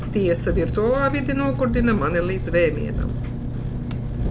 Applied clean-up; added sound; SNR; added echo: none; Engine; 2 dB; none.